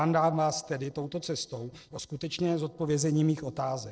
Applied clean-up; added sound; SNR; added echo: neural separator model SepFormer DNS4.